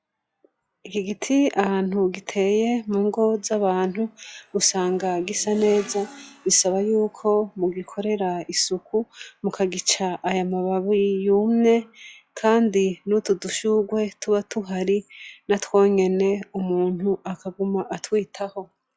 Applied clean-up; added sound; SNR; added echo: classical method log-MMSE.